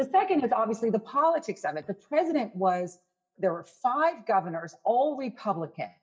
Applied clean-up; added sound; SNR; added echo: neural mask model DeepFilterNet 3.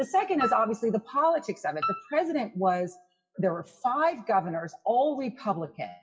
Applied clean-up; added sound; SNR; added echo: classical method WPE with log-MMSE.